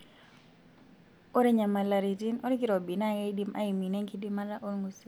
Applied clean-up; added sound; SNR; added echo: none; none; none; none.